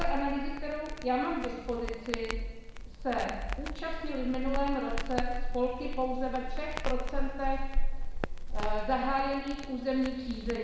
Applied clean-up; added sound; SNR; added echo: none; Crackle; -1 dB; reverberation time 1.1 s.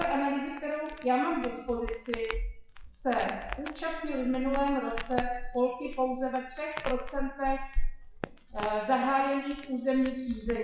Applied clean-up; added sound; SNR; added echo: classical method WPE with log-MMSE.